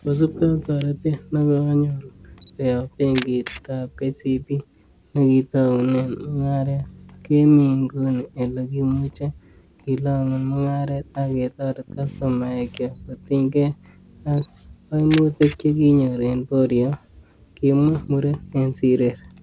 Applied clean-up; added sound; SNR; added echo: none; Camera + Bass guitar; 20 dB; none.